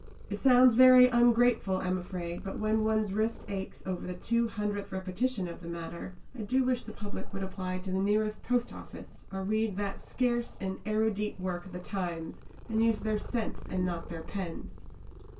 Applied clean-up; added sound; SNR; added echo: none; Purr; 16 dB; reverberation time 0.1 s.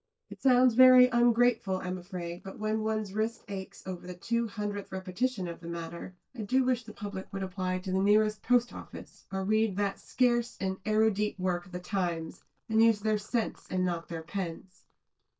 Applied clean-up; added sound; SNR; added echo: neural mask model DeepFilterNet 3.